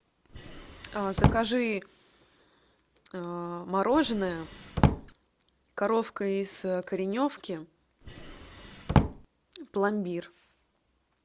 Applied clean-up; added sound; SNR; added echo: none; Drawer open or close; -3 dB; none.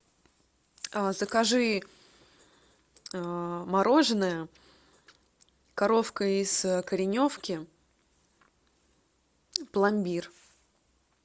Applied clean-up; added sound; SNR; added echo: none; none; none; none.